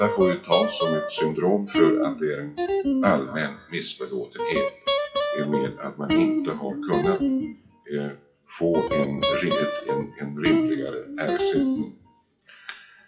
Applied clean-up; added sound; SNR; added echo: classical method WPE with log-MMSE.